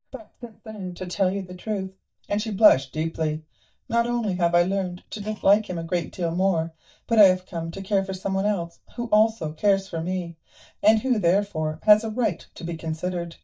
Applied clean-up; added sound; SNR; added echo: neural mask model DeepFilterNet 3.